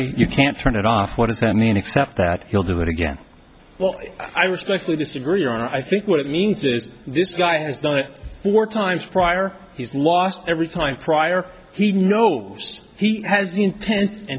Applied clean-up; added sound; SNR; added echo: none; none; none; none.